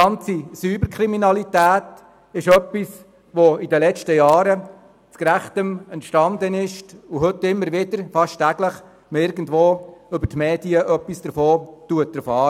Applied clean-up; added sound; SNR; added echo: none; none; none; none.